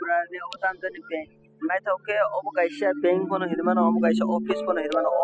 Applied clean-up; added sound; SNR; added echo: classical method spectral subtraction.